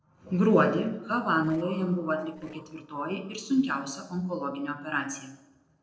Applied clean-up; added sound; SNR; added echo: neural separator model SepFormer DNS4.